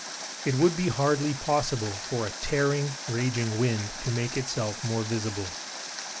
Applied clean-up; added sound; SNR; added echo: none; Water; 9 dB; none.